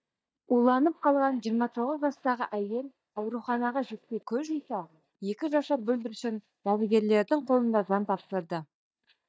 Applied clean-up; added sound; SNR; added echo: neural mask model DeepFilterNet 3.